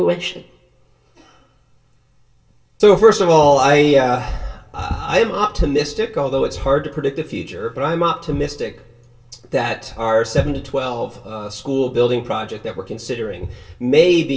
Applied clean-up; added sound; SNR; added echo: none; none; none; reverberation time 0.2 s.